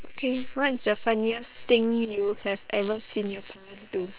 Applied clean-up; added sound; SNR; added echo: neural separator model SepFormer WHAM!.